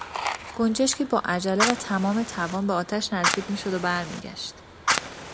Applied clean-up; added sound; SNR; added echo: none; Fire; 4 dB; none.